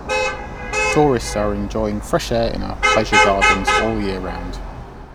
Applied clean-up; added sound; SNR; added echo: none; Traffic noise, roadway noise / Vehicle horn, car horn, honking; -1 dB; none.